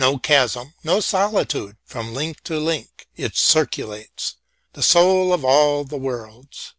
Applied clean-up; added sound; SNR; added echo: none; none; none; none.